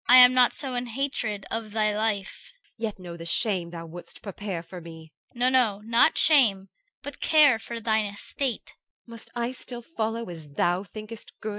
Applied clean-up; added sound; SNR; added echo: none; none; none; none.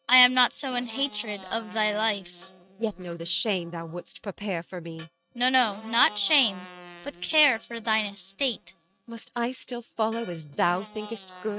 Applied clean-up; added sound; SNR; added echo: neural mask model RNNoise.